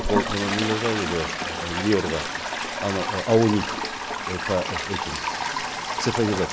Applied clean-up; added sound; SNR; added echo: none; Toilet flush; 2 dB; none.